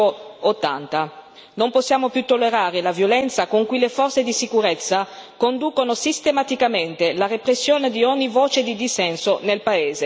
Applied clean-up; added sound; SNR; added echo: none; none; none; none.